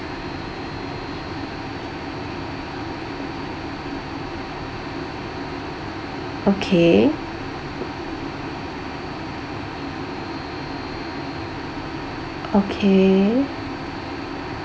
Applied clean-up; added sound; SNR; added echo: none; none; none; none.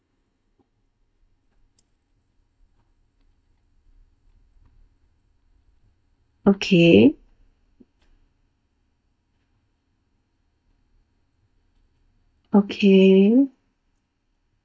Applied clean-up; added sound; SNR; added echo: neural mask model DeepFilterNet 3.